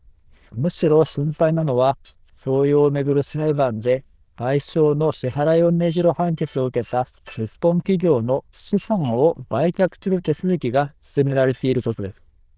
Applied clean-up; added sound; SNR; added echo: neural diffusion model UNIVERSE++.